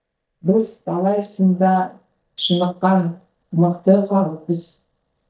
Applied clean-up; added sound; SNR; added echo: neural mask model DeepFilterNet 3.